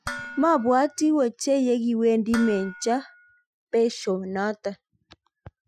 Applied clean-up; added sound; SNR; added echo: classical method Wiener filter.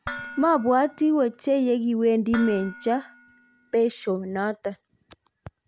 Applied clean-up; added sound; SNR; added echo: none; Dishes, pots, and pans; 16 dB; none.